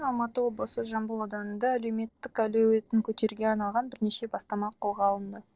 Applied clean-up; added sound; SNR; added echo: neural separator model SepFormer DNS4.